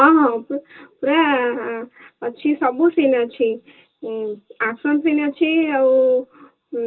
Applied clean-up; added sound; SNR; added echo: none; none; none; reverberation time 0.2 s.